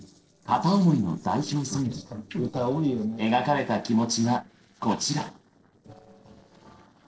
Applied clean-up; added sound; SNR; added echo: neural separator model SepFormer DNS4.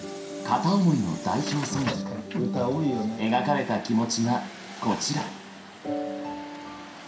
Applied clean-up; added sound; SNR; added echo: none; Truck; 14 dB; reverberation time 0.5 s.